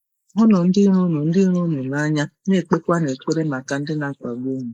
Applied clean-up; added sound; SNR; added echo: neural mask model Resemble Enhance denoiser.